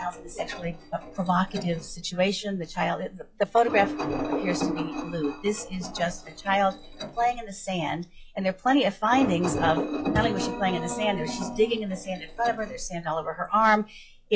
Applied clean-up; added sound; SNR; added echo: classical method log-MMSE.